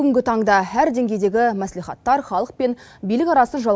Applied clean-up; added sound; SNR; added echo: none; none; none; none.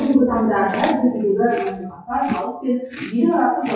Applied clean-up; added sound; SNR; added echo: classical method WPE with log-MMSE.